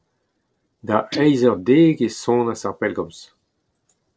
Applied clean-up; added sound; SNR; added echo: neural separator model SepFormer DNS4.